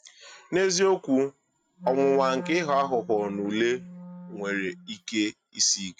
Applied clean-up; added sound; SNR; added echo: neural mask model RNNoise.